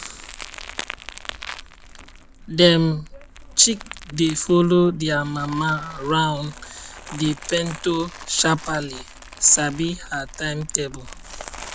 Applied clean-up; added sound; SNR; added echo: none; Crumpling, crinkling; 15 dB; none.